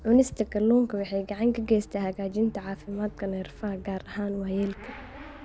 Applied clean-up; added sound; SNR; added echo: none; Motorcycle / Accelerating, revving, vroom; 18 dB; none.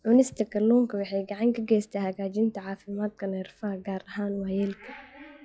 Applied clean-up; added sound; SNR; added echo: classical method log-MMSE.